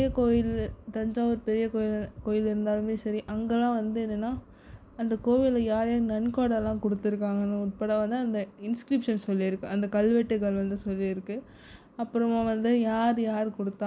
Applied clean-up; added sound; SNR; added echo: none; none; none; none.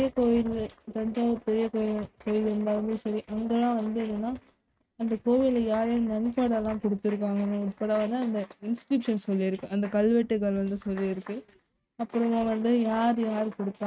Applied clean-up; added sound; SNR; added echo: neural mask model RNNoise.